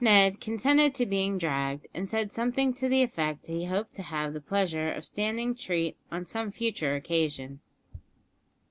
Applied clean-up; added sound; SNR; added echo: none; none; none; none.